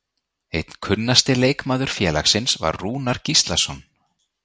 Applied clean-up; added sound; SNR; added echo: none; none; none; none.